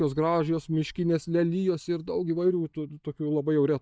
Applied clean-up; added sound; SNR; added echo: neural mask model DeepFilterNet 3.